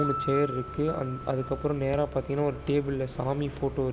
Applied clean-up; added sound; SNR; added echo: none; Piano; 11 dB; none.